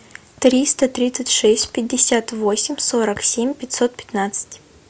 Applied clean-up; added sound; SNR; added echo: none; none; none; none.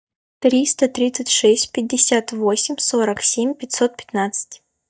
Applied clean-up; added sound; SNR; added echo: neural mask model DeepFilterNet 3.